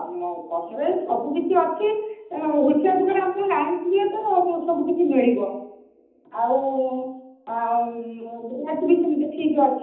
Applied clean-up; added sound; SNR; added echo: none; none; none; reverberation time 0.8 s.